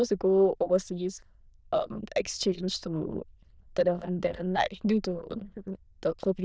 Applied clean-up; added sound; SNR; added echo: neural diffusion model UNIVERSE++.